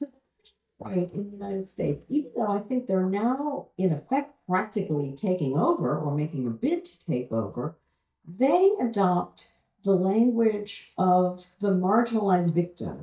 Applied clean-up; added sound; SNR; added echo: neural mask model DeepFilterNet 3.